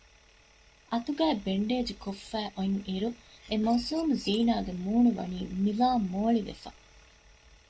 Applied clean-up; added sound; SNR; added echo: none; none; none; none.